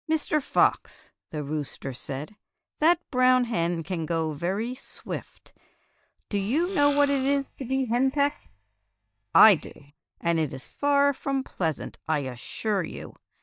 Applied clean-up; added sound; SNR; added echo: neural mask model DeepFilterNet 3.